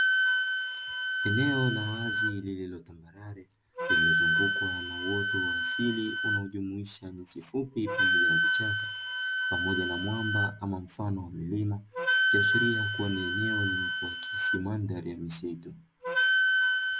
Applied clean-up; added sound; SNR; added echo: none; Wind instrument, woodwind instrument; -5 dB; none.